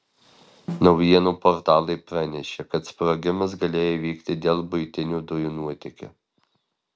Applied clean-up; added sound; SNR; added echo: none; Snare drum; 13 dB; none.